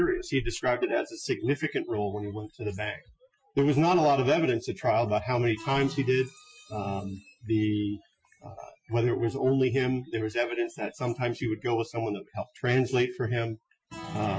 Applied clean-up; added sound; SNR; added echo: classical method Wiener filter.